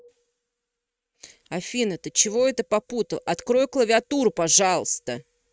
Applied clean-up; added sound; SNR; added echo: neural mask model RNNoise.